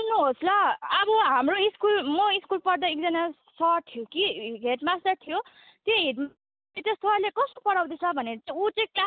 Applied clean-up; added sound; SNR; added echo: none; none; none; none.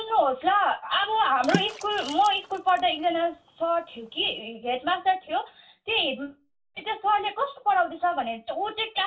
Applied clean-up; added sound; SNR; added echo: none; Water / Splash, splatter; 10 dB; reverberation time 0.2 s.